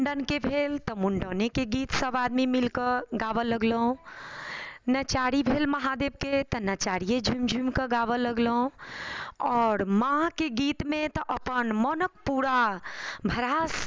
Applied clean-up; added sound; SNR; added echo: none; none; none; none.